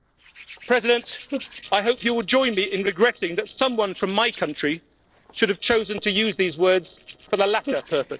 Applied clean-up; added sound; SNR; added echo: neural separator model SepFormer DNS4.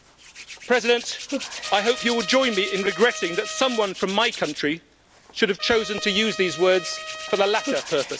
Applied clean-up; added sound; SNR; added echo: none; Hands + Trumpet; 11 dB; none.